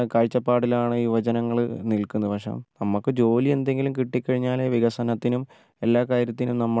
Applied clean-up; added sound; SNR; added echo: none; none; none; none.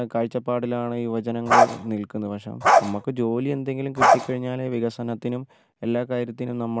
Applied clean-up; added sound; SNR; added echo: none; Bark; -5 dB; none.